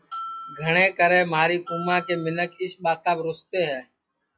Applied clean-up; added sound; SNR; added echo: classical method log-MMSE.